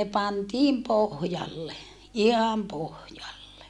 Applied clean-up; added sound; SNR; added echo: none; none; none; none.